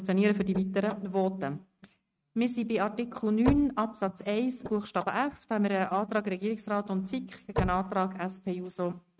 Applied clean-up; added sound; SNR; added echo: neural mask model RNNoise.